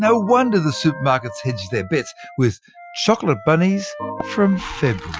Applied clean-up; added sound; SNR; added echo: classical method Wiener filter.